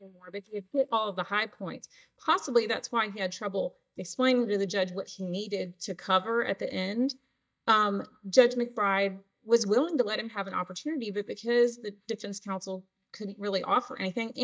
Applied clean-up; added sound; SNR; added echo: neural mask model DeepFilterNet 3.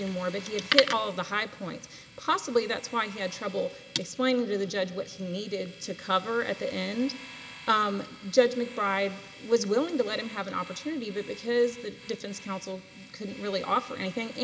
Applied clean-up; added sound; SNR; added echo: none; Domestic sounds, home sounds; 19 dB; none.